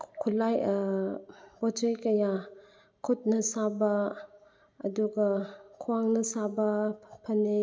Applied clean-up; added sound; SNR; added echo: none; none; none; none.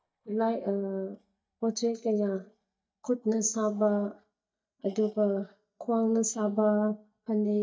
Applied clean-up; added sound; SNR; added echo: neural mask model DeepFilterNet 3.